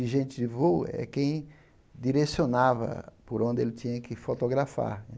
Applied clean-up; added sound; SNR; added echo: none; none; none; none.